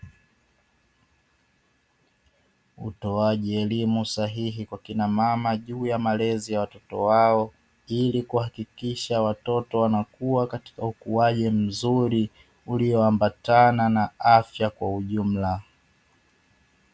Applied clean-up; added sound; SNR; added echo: none; none; none; none.